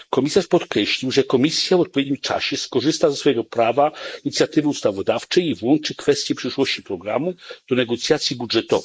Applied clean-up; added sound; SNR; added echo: neural mask model Resemble Enhance denoiser.